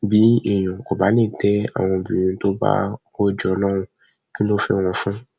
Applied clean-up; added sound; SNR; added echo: none; none; none; none.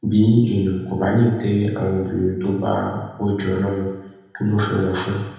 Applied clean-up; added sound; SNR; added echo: none; none; none; reverberation time 1.0 s.